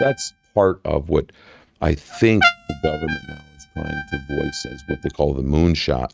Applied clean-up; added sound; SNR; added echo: neural mask model RNNoise.